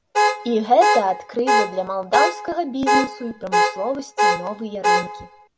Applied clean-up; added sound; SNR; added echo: none; Alarm / Car; -2 dB; none.